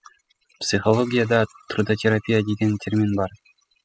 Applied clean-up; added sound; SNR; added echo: classical method spectral subtraction.